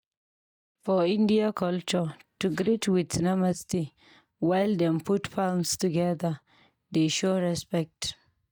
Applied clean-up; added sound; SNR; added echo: neural mask model DeepFilterNet 3.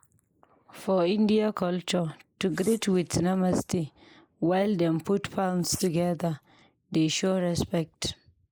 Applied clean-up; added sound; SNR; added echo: neural mask model Resemble Enhance denoiser.